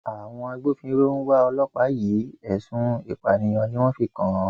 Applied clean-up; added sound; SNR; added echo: none; none; none; none.